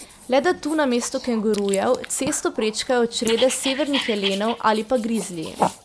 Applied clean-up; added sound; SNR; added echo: neural mask model Resemble Enhance denoiser.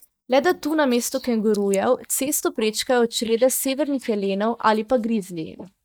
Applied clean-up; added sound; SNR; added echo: neural mask model DeepFilterNet 3.